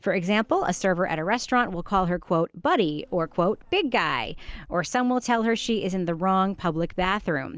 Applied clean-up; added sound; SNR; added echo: none; Insect; 20 dB; none.